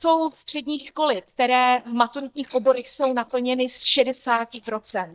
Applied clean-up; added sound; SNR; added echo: neural mask model DeepFilterNet 3.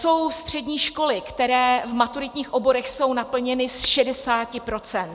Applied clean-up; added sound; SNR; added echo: none; none; none; none.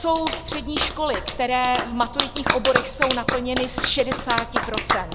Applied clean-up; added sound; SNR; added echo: none; Clapping; 2 dB; none.